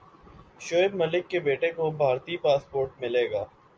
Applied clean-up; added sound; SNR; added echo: none; none; none; none.